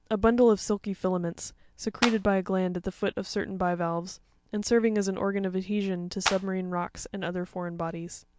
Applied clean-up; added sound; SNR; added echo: none; Clapping; 4 dB; none.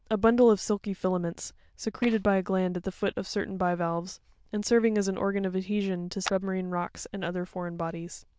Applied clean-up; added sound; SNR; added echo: neural diffusion model UNIVERSE++.